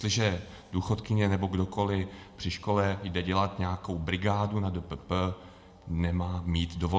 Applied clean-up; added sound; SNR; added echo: none; none; none; reverberation time 1.9 s.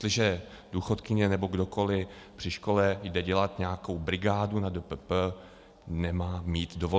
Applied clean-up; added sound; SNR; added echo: none; none; none; none.